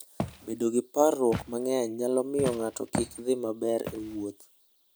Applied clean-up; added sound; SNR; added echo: none; Walk, footsteps; 11 dB; none.